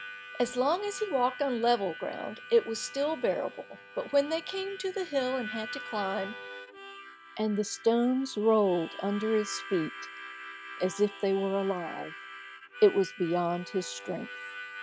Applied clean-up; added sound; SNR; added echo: none; Harmonica; 14 dB; none.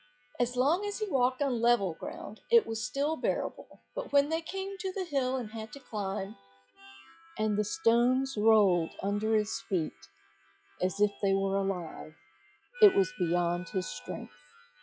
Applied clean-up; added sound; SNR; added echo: classical method log-MMSE.